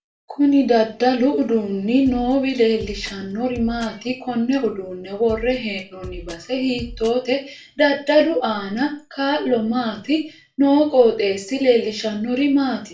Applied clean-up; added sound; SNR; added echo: none; Drum kit; 17 dB; reverberation time 0.3 s.